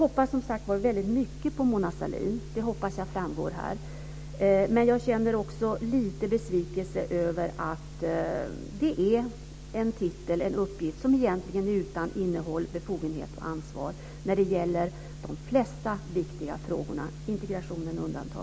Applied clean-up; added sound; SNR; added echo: none; none; none; none.